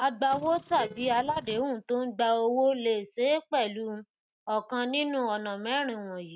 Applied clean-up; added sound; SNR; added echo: neural mask model RNNoise.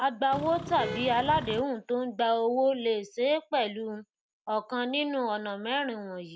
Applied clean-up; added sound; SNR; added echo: none; Vehicle horn, car horn, honking; 8 dB; none.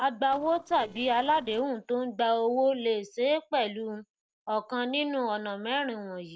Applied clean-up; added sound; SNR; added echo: neural separator model SepFormer DNS4.